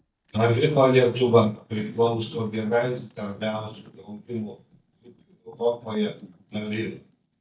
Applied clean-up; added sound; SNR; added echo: neural mask model DeepFilterNet 3.